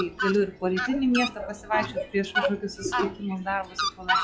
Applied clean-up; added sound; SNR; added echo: classical method log-MMSE.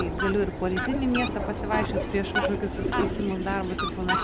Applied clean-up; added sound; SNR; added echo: none; Fowl; 0 dB; none.